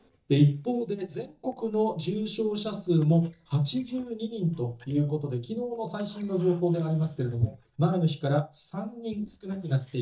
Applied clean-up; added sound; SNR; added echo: neural mask model DeepFilterNet 3.